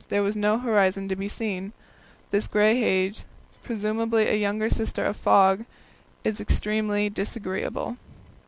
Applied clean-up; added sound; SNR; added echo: none; none; none; none.